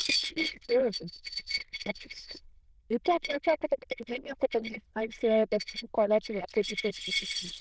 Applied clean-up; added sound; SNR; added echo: neural diffusion model UNIVERSE++.